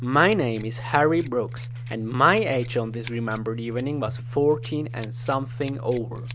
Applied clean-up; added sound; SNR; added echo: none; Scissors; 8 dB; none.